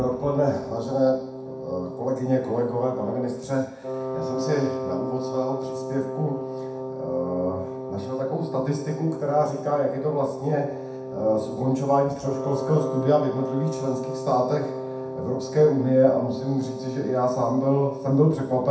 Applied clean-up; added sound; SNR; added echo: none; Wind instrument, woodwind instrument; 7 dB; reverberation time 0.7 s.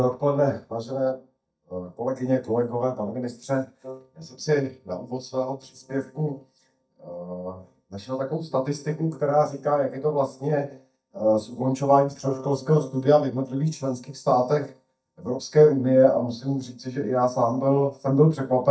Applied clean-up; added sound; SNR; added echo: neural mask model DeepFilterNet 3.